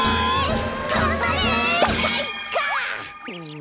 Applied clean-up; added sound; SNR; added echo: none; none; none; none.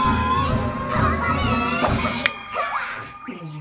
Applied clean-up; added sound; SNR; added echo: none; Finger snapping; 4 dB; reverberation time 0.3 s.